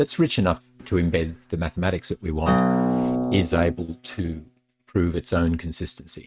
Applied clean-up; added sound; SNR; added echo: neural mask model RNNoise.